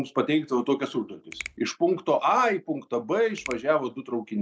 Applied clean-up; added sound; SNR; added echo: none; Finger snapping; 19 dB; none.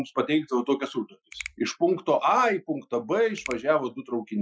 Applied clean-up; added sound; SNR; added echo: classical method Wiener filter.